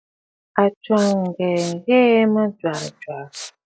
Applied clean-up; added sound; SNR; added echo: classical method log-MMSE.